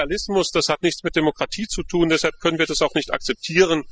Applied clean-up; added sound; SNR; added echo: classical method spectral subtraction.